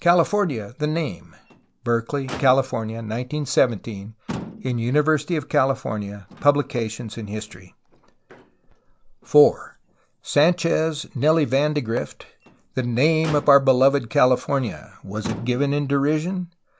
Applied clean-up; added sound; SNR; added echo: none; Motor vehicle (road); 19 dB; none.